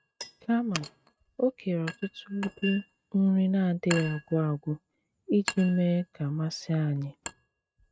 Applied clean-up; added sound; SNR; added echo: neural mask model RNNoise.